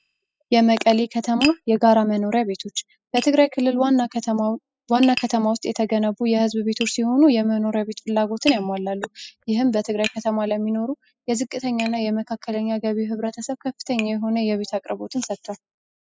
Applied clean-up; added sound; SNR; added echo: classical method spectral subtraction.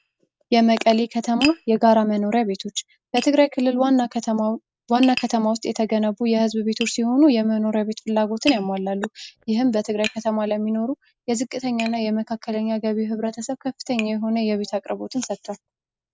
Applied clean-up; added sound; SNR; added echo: none; Tap; 17 dB; none.